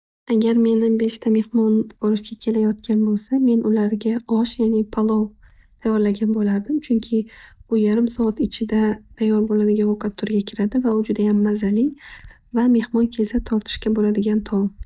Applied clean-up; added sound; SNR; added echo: neural mask model DeepFilterNet 3.